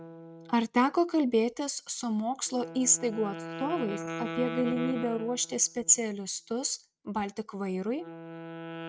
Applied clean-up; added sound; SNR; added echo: neural mask model RNNoise.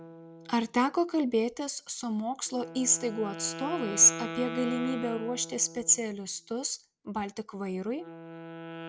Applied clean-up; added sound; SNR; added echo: none; Wind instrument, woodwind instrument; 13 dB; none.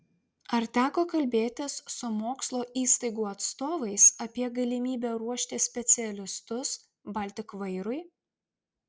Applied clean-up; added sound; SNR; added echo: none; none; none; none.